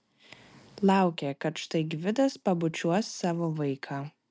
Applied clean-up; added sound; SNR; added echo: none; none; none; none.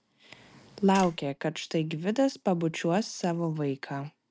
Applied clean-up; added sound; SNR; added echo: none; Tap; 14 dB; none.